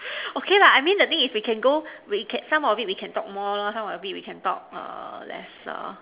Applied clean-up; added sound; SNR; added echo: none; none; none; none.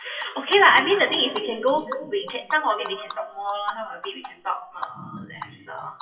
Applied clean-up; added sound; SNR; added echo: classical method WPE with log-MMSE.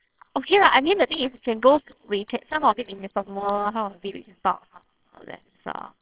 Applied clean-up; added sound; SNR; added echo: neural separator model SepFormer WHAMR!.